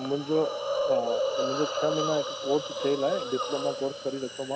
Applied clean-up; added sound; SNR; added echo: none; Hiss; 1 dB; none.